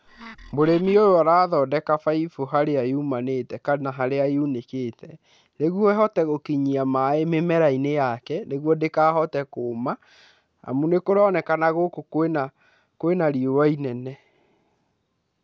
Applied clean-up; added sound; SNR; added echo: none; Wood; 20 dB; none.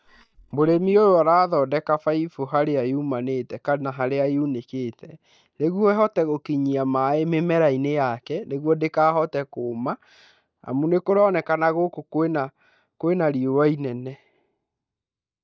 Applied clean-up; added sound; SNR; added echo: neural mask model DeepFilterNet 3.